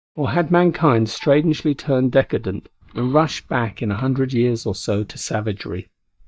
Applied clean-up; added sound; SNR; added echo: neural mask model DeepFilterNet 3.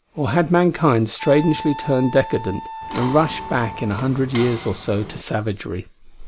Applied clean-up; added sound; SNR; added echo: none; Mechanisms + Wind instrument, woodwind instrument; 12 dB; none.